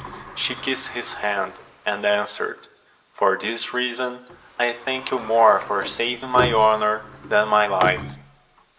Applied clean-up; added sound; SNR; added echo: none; Sliding door; 12 dB; reverberation time 0.7 s.